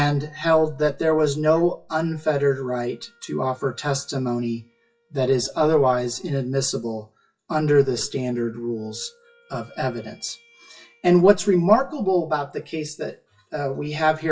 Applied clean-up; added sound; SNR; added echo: classical method WPE with log-MMSE.